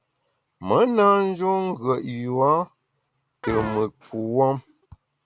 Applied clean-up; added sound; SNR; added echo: none; Fart; 16 dB; none.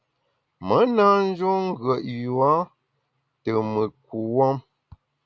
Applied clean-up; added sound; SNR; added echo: none; none; none; none.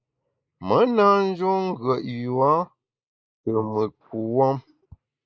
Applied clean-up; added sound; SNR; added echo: neural mask model Resemble Enhance denoiser.